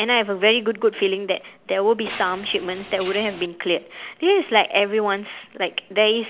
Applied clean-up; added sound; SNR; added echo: none; Mechanisms; 19 dB; none.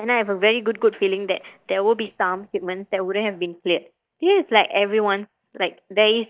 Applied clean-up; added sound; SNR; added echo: neural mask model DeepFilterNet 3.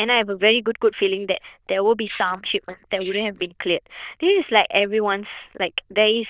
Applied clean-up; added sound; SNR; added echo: neural diffusion model UNIVERSE++.